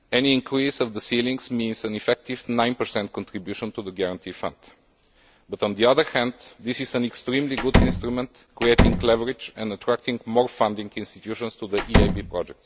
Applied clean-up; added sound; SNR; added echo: none; Slam; -3 dB; none.